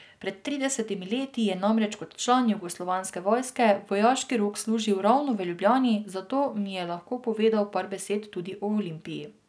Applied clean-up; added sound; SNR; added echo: none; none; none; none.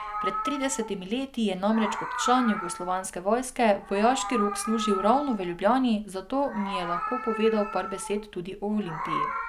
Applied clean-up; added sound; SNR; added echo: none; Meow; 7 dB; none.